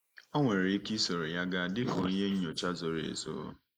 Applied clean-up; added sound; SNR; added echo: neural mask model Resemble Enhance denoiser.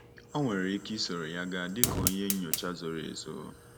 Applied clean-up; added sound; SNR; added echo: none; Fire; 2 dB; none.